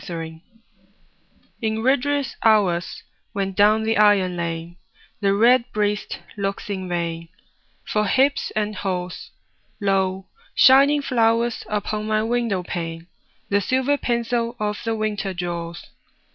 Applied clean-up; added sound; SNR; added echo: none; none; none; none.